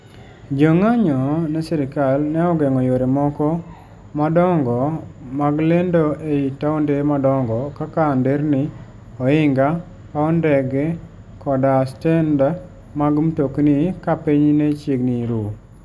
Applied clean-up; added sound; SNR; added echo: none; none; none; none.